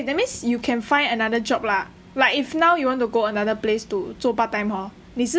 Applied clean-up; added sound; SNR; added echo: none; none; none; none.